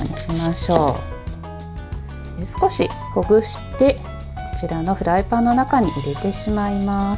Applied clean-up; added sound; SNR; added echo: none; none; none; none.